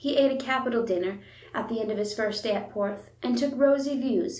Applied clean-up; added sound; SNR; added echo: none; none; none; none.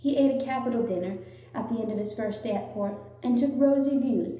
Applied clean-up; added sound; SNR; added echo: none; none; none; reverberation time 0.9 s.